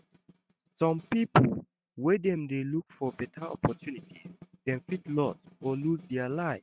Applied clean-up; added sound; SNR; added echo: neural mask model RNNoise.